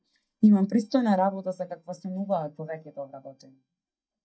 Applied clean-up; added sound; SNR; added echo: neural mask model DeepFilterNet 3.